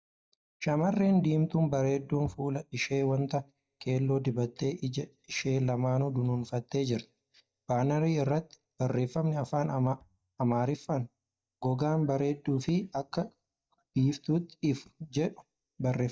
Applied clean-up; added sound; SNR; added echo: neural mask model DeepFilterNet 3.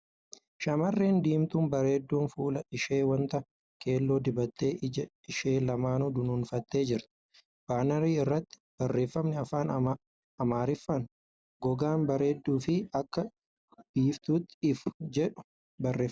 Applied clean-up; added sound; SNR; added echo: none; none; none; none.